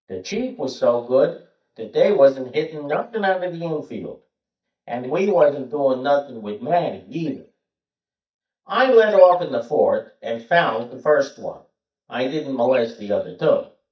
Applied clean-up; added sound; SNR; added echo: neural mask model DeepFilterNet 3.